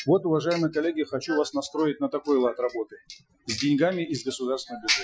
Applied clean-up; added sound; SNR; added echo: classical method Wiener filter.